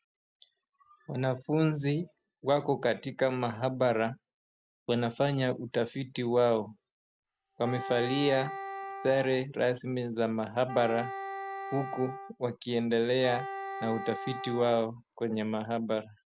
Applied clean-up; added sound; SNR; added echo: none; Wind instrument, woodwind instrument; 9 dB; none.